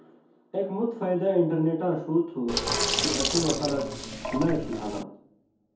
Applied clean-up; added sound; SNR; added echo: none; Sink (filling or washing); 1 dB; reverberation time 0.6 s.